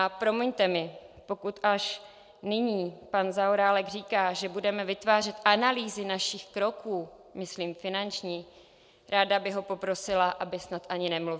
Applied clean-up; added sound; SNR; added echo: none; none; none; none.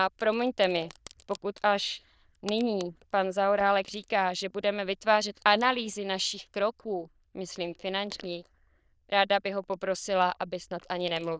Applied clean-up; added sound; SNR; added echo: neural diffusion model UNIVERSE++.